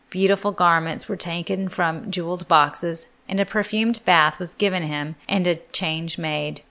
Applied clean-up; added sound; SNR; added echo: none; none; none; none.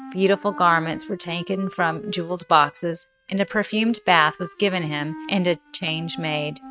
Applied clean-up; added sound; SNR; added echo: neural mask model RNNoise.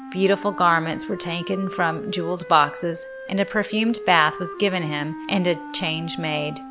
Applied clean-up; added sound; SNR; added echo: none; Wind instrument, woodwind instrument; 12 dB; none.